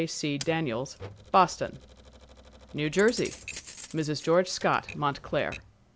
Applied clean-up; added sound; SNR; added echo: none; Typewriter + Keys jangling; 17 dB; none.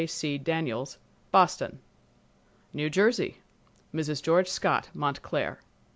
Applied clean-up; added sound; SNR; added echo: none; none; none; none.